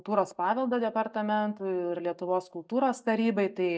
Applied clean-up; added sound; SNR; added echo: neural mask model DeepFilterNet 3.